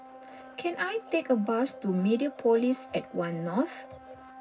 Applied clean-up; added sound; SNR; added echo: none; Domestic sounds, home sounds; 17 dB; reverberation time 0.4 s.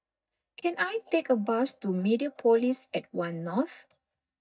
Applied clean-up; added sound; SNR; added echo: neural mask model DeepFilterNet 3.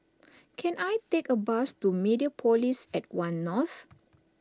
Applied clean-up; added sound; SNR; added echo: none; none; none; none.